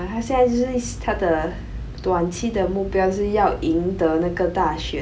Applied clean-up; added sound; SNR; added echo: none; none; none; none.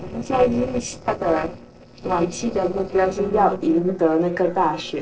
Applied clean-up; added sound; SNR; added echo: neural separator model SepFormer DNS4.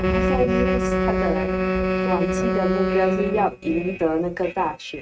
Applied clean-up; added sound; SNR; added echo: neural mask model RNNoise.